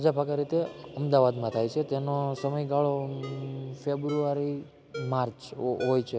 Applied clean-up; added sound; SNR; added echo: none; Ringtone; 18 dB; none.